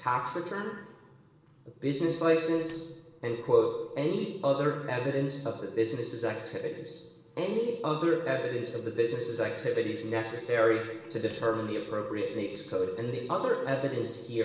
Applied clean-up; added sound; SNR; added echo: neural separator model SepFormer DNS4.